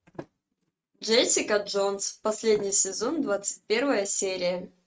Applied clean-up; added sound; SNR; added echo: neural mask model RNNoise.